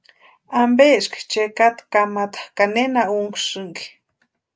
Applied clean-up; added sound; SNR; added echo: none; none; none; none.